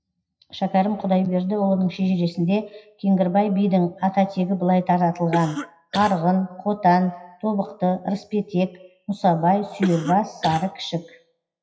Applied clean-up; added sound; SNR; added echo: classical method WPE with log-MMSE.